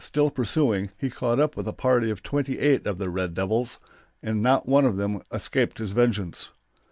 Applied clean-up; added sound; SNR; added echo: none; none; none; none.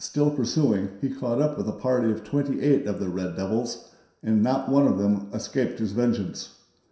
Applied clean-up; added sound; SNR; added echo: none; none; none; reverberation time 0.7 s.